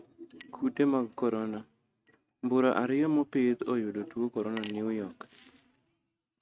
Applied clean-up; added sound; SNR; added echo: neural mask model RNNoise.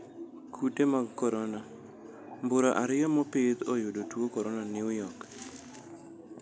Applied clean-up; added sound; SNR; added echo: none; none; none; none.